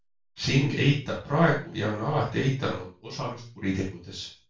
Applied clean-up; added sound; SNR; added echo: none; none; none; reverberation time 0.3 s.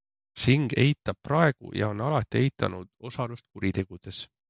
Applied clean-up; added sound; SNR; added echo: none; none; none; none.